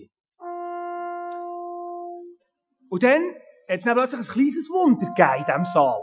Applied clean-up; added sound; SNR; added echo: classical method Wiener filter.